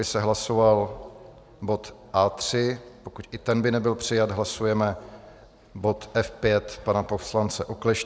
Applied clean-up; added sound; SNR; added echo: none; none; none; none.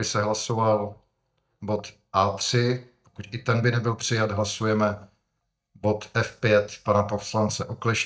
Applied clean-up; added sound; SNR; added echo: neural mask model DeepFilterNet 3.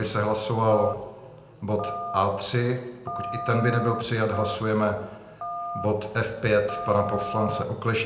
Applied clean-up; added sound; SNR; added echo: none; Telephone; 9 dB; reverberation time 0.7 s.